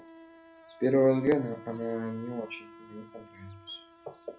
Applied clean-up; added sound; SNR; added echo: none; Insect; 19 dB; none.